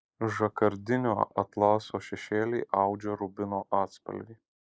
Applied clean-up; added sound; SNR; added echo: neural mask model Resemble Enhance denoiser.